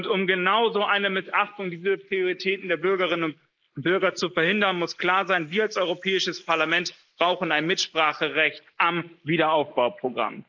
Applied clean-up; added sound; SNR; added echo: neural mask model Resemble Enhance denoiser.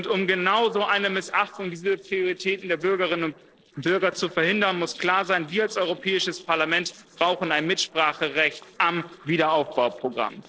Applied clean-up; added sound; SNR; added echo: neural separator model SepFormer DNS4.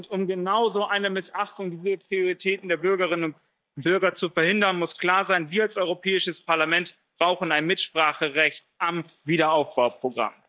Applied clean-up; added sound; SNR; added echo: neural mask model DeepFilterNet 3.